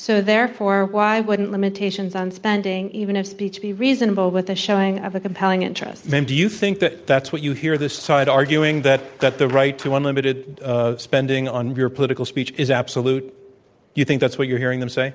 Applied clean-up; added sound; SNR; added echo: none; none; none; none.